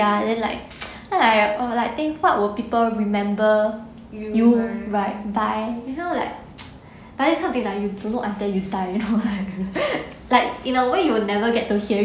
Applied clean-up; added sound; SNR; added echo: none; none; none; none.